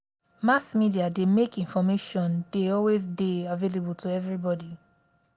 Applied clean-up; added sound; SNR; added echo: none; none; none; none.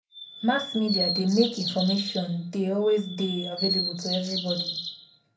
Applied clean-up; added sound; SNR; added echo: none; Bird vocalization, bird call, bird song; 5 dB; reverberation time 0.3 s.